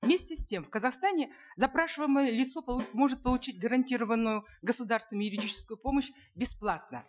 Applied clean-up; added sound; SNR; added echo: classical method Wiener filter.